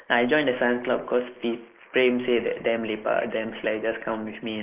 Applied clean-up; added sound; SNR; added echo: neural mask model Resemble Enhance denoiser.